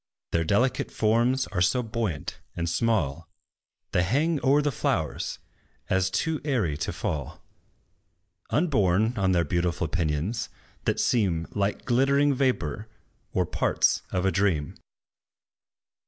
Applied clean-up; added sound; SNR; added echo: neural mask model Resemble Enhance denoiser.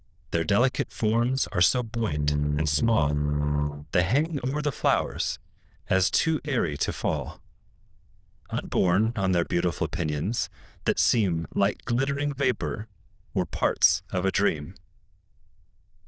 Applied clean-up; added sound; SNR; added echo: neural diffusion model UNIVERSE++.